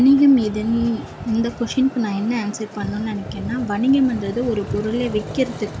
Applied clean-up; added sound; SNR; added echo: none; Traffic noise, roadway noise; 16 dB; none.